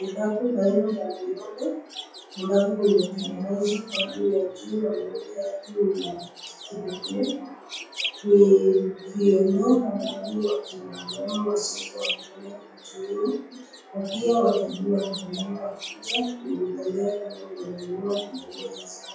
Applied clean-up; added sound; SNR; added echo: classical method WPE with log-MMSE.